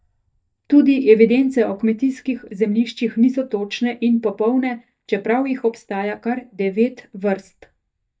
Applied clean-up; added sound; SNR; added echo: neural mask model DeepFilterNet 3.